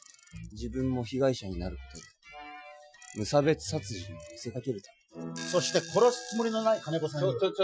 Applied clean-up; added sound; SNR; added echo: classical method Wiener filter.